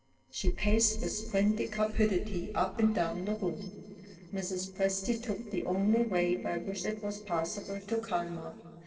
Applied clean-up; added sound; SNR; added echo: neural separator model SepFormer DNS4.